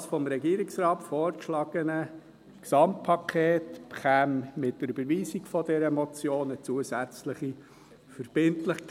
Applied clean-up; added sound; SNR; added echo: none; none; none; none.